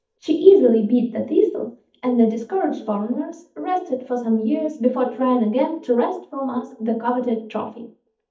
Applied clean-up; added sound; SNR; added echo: neural mask model DeepFilterNet 3.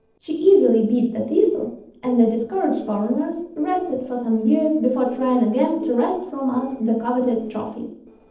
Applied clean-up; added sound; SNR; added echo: neural separator model SepFormer DNS4.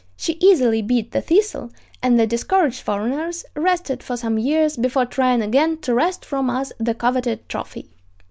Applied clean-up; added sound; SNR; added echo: none; none; none; none.